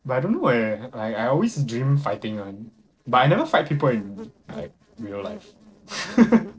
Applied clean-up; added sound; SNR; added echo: neural separator model SepFormer DNS4.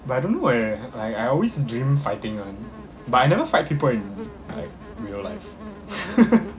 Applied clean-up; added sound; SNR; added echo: none; Buzz; 18 dB; reverberation time 0.2 s.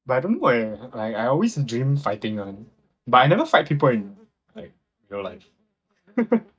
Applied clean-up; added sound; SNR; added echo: neural mask model DeepFilterNet 3.